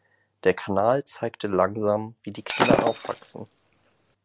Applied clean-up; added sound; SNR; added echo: none; Shatter; -1 dB; none.